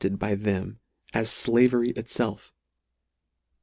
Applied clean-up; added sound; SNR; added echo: none; none; none; none.